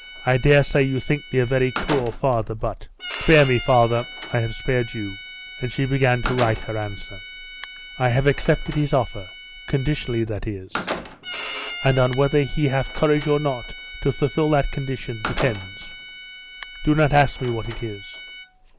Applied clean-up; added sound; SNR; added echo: none; Bowed string instrument + Slam; 12 dB; none.